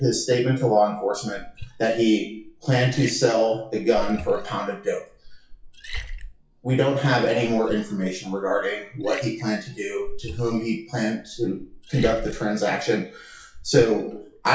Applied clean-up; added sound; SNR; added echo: classical method WPE with log-MMSE.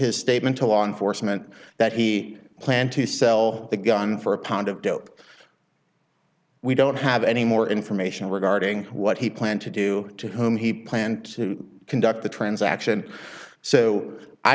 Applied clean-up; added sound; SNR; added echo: none; none; none; none.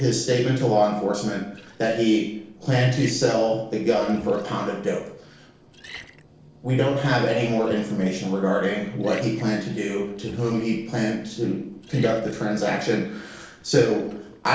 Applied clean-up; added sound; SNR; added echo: neural separator model SepFormer DNS4.